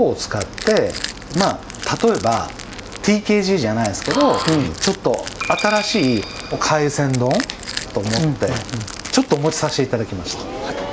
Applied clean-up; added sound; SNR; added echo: none; Crushing; 12 dB; none.